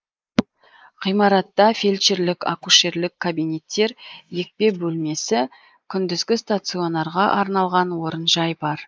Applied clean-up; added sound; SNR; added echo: neural mask model Resemble Enhance denoiser.